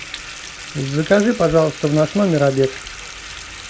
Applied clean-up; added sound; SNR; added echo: none; Bathtub (filling or washing) / Water tap, faucet; 14 dB; none.